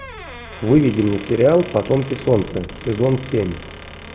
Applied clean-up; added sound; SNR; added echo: none; Squeak / Wood; 17 dB; none.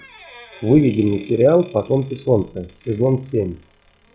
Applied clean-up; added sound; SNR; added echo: classical method log-MMSE.